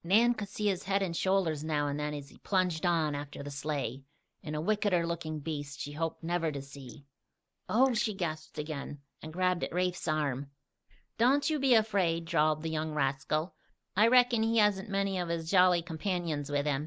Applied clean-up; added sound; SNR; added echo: neural mask model Resemble Enhance denoiser.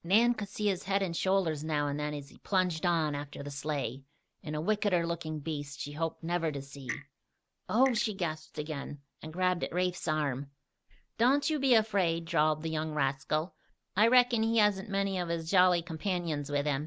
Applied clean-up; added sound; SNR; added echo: none; Clock; 14 dB; none.